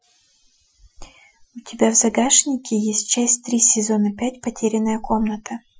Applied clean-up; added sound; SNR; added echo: classical method Wiener filter.